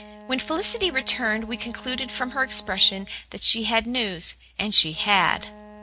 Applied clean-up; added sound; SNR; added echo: none; Wind instrument, woodwind instrument; 19 dB; none.